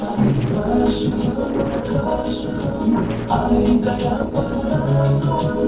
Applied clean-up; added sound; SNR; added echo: neural separator model SepFormer DNS4.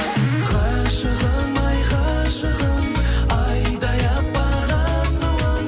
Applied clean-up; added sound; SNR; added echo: none; none; none; none.